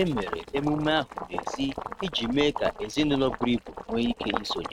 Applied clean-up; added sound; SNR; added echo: neural mask model RNNoise.